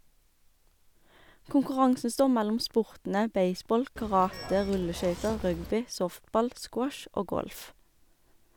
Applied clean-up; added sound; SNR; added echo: none; Zipper (clothing) / Telephone; 11 dB; none.